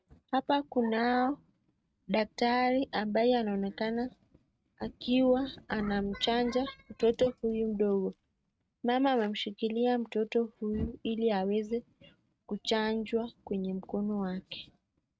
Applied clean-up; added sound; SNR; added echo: neural mask model RNNoise.